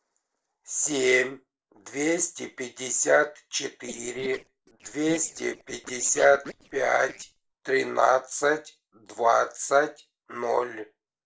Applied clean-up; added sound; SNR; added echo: neural separator model SepFormer DNS4.